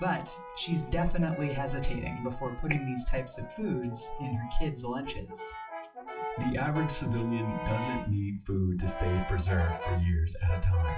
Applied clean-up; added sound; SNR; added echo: classical method WPE with log-MMSE.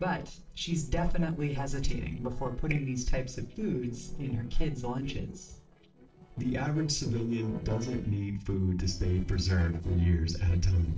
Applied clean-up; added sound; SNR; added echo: neural separator model SepFormer DNS4.